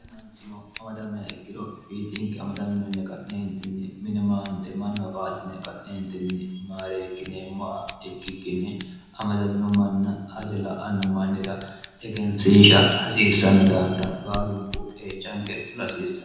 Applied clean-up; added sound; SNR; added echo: none; Scissors; 19 dB; reverberation time 1.0 s.